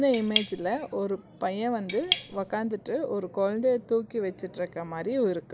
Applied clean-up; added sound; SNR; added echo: none; Cutlery, silverware / Tap; 2 dB; none.